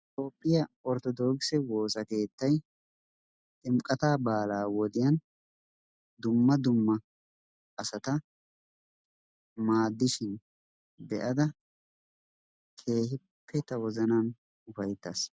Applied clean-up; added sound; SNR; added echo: none; none; none; none.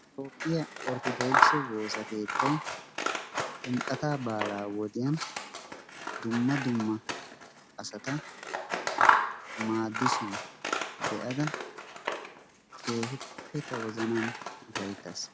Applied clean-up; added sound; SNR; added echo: none; Scissors; -2 dB; none.